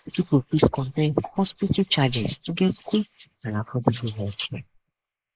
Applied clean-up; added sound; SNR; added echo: neural mask model Resemble Enhance denoiser.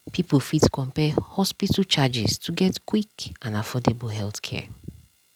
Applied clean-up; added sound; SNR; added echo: none; none; none; none.